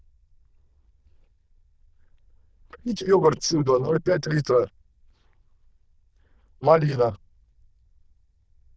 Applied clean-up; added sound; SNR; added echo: neural diffusion model UNIVERSE++.